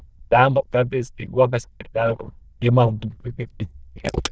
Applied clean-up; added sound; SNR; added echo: neural diffusion model UNIVERSE++.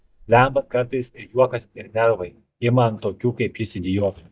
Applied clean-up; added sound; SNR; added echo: neural mask model DeepFilterNet 3.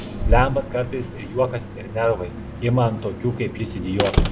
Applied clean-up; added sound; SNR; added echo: none; Slam; 2 dB; none.